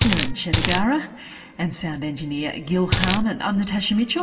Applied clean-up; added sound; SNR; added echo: none; Coin (dropping); -3 dB; reverberation time 2.4 s.